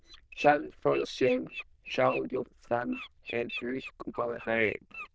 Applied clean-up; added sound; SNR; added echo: neural diffusion model UNIVERSE++.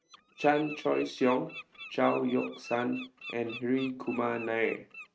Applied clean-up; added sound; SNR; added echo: neural mask model RNNoise.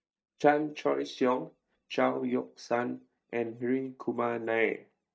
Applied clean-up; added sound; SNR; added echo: neural mask model DeepFilterNet 3.